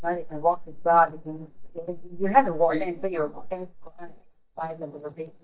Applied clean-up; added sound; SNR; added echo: neural mask model DeepFilterNet 3.